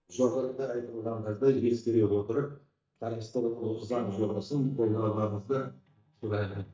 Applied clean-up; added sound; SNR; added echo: neural mask model DeepFilterNet 3.